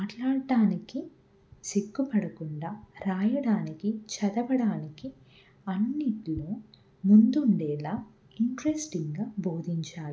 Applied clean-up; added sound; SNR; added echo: none; none; none; none.